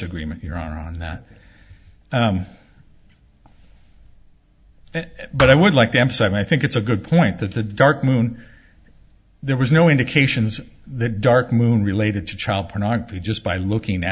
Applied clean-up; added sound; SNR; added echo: none; Thump, thud; 10 dB; none.